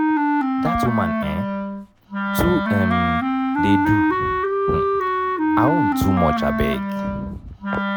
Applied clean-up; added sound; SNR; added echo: none; Wind instrument, woodwind instrument; -4 dB; none.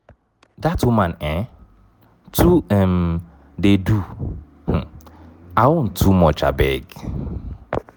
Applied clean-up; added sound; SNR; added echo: none; none; none; none.